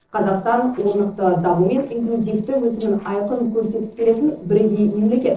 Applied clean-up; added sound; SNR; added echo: neural separator model SepFormer DNS4.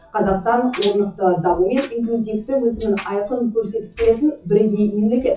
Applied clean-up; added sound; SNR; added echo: classical method WPE with log-MMSE.